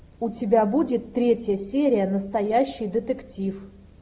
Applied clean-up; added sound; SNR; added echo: none; none; none; none.